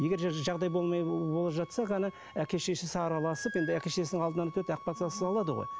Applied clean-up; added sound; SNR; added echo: none; Wind instrument, woodwind instrument; 15 dB; none.